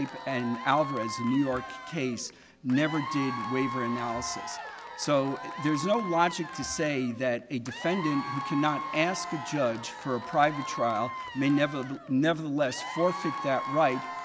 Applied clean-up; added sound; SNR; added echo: none; Applause / Crowd / Cheering; 8 dB; none.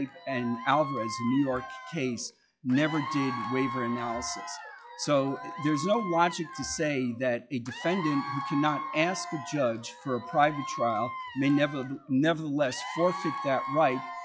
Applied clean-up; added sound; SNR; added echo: classical method log-MMSE.